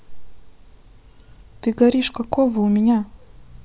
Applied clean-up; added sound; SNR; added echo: none; none; none; none.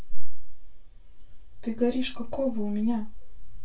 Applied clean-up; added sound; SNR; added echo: none; none; none; reverberation time 0.2 s.